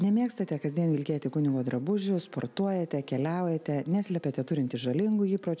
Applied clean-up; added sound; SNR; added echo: none; none; none; none.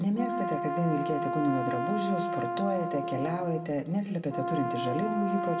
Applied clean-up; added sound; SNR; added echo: none; Brass instrument; 2 dB; reverberation time 0.6 s.